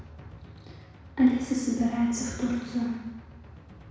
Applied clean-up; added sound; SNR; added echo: none; Drum; 18 dB; reverberation time 1.1 s.